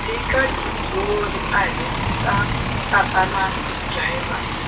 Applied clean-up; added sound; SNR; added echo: none; Bus; 0 dB; reverberation time 0.2 s.